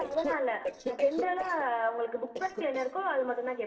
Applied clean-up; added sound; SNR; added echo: neural separator model SepFormer DNS4.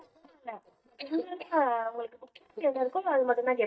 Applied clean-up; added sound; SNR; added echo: neural mask model DeepFilterNet 3.